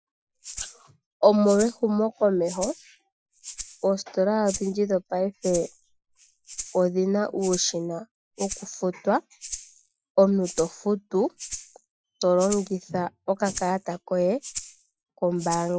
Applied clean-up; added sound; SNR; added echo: classical method Wiener filter.